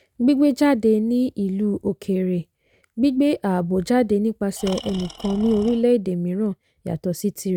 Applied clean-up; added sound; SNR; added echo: neural mask model RNNoise.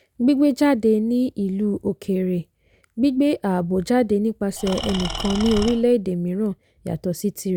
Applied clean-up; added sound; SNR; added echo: none; Engine / Tools; 8 dB; none.